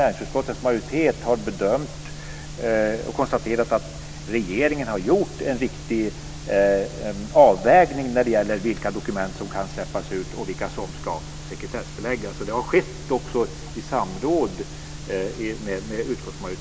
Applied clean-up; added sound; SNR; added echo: none; none; none; none.